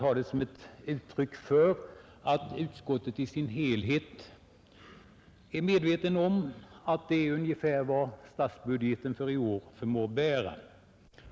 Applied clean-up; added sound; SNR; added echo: none; none; none; none.